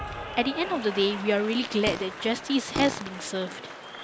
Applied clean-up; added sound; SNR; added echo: none; Fart + Applause / Cheering; 9 dB; none.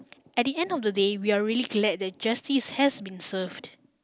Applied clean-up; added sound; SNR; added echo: none; none; none; none.